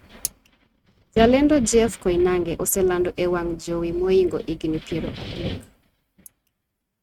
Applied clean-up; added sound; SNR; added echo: neural mask model RNNoise.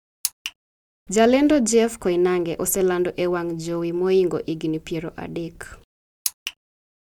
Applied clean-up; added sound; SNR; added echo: none; none; none; none.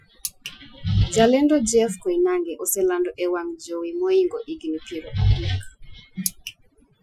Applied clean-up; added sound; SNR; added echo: classical method Wiener filter.